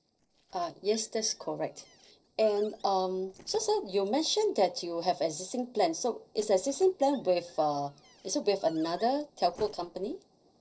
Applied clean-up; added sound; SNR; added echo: neural separator model SepFormer DNS4.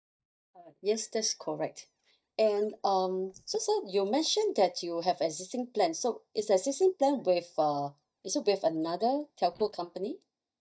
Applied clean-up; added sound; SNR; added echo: neural mask model DeepFilterNet 3.